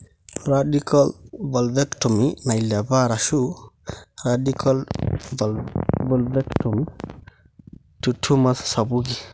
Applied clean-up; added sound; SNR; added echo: none; none; none; none.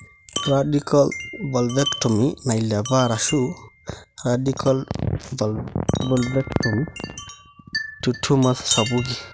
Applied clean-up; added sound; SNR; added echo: none; Wind chime; 11 dB; none.